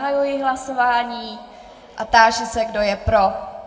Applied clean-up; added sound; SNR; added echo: none; none; none; reverberation time 1.9 s.